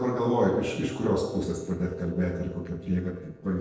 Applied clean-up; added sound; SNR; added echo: neural separator model SepFormer DNS4.